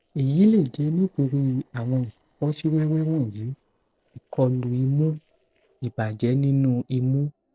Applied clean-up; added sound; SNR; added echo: neural separator model SepFormer DNS4.